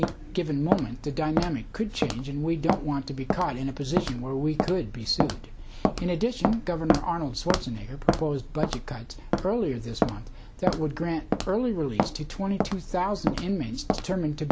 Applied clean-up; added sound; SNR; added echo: none; Walk, footsteps; 2 dB; none.